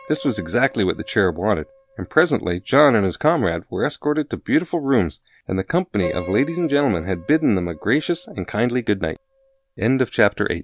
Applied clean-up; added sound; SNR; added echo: none; Piano; 20 dB; none.